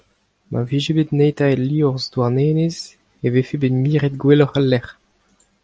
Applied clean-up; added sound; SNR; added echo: none; none; none; none.